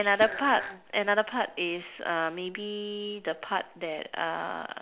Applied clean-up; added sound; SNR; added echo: none; Hi-hat; 11 dB; none.